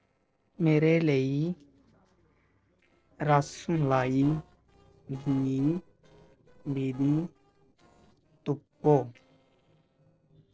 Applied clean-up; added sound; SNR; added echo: neural separator model SepFormer DNS4.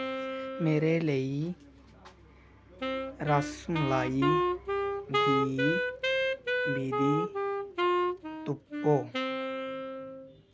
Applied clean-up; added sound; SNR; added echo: none; Wind instrument, woodwind instrument; -1 dB; none.